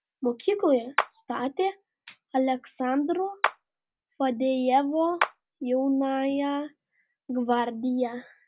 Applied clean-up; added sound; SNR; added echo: none; Clapping; 7 dB; none.